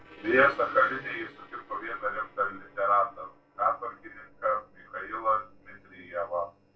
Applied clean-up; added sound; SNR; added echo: neural separator model SepFormer DNS4.